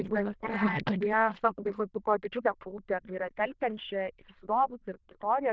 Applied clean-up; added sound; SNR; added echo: neural diffusion model UNIVERSE++.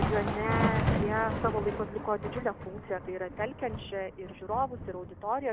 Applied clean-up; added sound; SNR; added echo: none; Thunder; 0 dB; none.